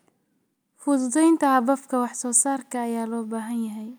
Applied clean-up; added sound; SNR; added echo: none; none; none; none.